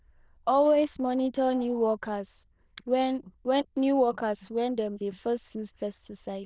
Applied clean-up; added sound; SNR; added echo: neural diffusion model UNIVERSE++.